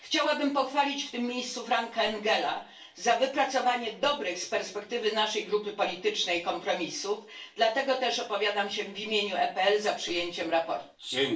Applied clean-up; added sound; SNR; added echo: none; none; none; reverberation time 0.3 s.